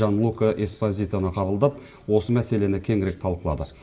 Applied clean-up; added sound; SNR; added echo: none; none; none; reverberation time 0.5 s.